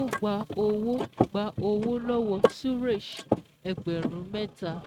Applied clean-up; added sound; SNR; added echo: neural mask model RNNoise.